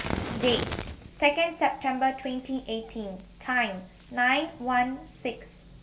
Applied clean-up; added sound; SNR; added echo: none; Fire; 10 dB; reverberation time 0.2 s.